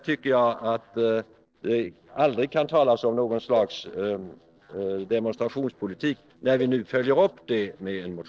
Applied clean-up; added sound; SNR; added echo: neural separator model SepFormer DNS4.